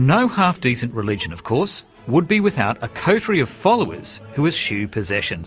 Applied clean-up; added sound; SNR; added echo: none; none; none; none.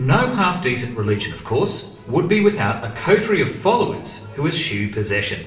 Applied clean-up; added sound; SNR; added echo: none; none; none; reverberation time 0.9 s.